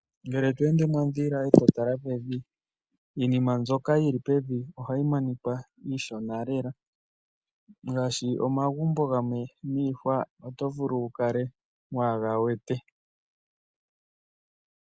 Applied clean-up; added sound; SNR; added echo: none; none; none; none.